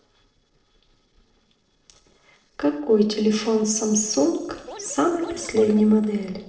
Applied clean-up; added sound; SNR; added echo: neural separator model SepFormer DNS4.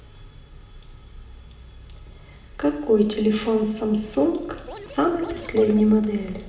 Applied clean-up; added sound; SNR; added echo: none; Scratching (performance technique); 15 dB; reverberation time 1.2 s.